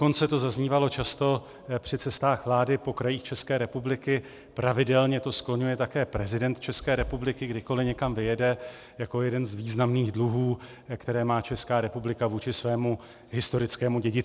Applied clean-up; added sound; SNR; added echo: none; none; none; none.